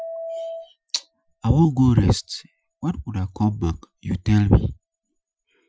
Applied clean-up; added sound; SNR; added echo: classical method Wiener filter.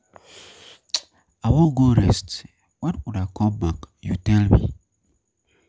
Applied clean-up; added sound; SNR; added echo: none; none; none; none.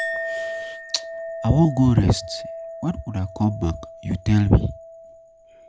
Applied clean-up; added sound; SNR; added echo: none; Chink, clink; 11 dB; none.